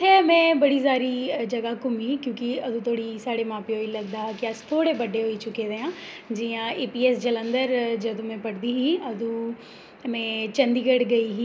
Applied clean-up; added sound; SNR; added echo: none; none; none; none.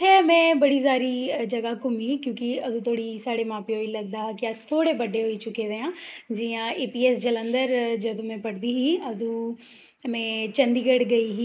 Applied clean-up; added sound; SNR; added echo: neural mask model Resemble Enhance denoiser.